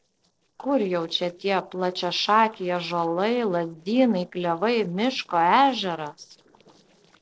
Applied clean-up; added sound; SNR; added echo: neural separator model SepFormer DNS4.